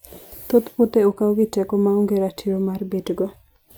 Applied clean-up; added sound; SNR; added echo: none; none; none; none.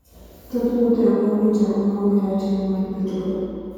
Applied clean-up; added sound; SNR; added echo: none; none; none; reverberation time 2.1 s.